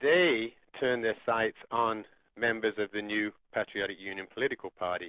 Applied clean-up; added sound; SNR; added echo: none; none; none; none.